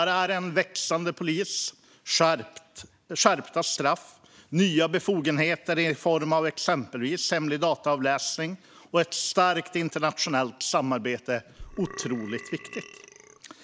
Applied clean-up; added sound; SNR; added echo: none; Burping, eructation; 17 dB; none.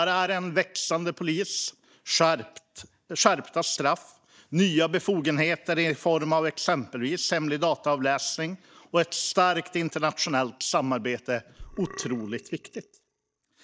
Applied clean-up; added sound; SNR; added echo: neural mask model DeepFilterNet 3.